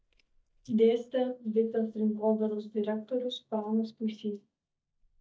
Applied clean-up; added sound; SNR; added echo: neural mask model DeepFilterNet 3.